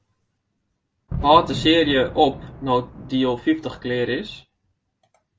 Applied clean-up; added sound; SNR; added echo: none; Fireworks; 11 dB; none.